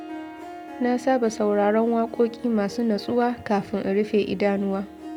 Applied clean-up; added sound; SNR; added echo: none; Harp; 15 dB; none.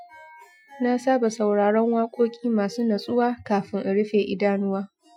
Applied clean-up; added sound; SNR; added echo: classical method Wiener filter.